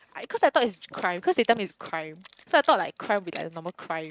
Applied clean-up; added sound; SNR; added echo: neural mask model RNNoise.